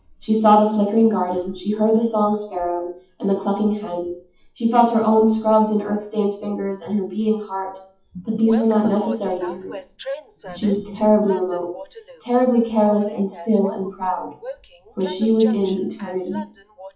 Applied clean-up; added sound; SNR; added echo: classical method WPE with log-MMSE.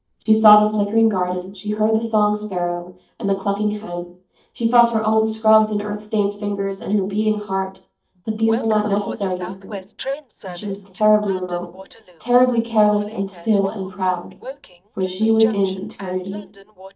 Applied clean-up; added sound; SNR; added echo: neural mask model DeepFilterNet 3.